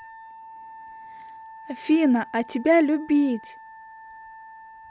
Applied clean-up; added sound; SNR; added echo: none; Wind instrument, woodwind instrument; 18 dB; none.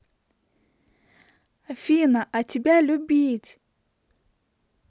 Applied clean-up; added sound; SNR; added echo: none; none; none; none.